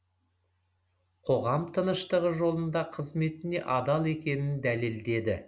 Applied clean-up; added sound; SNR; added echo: none; none; none; none.